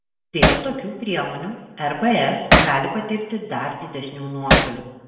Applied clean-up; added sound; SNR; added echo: none; Hammer; -2 dB; reverberation time 1.0 s.